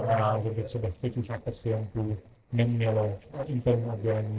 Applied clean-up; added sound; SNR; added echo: neural separator model SepFormer DNS4.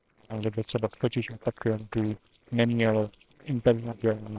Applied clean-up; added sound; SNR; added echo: neural separator model SepFormer WHAMR!.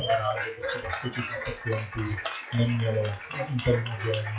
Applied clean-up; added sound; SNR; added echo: classical method WPE with log-MMSE.